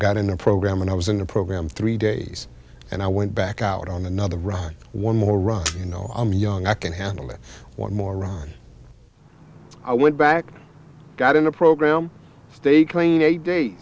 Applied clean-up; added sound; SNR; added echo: none; Camera; 14 dB; none.